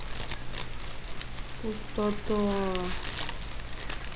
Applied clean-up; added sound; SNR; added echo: none; Fire; -1 dB; none.